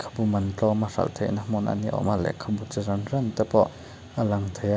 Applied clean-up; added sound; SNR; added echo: none; none; none; none.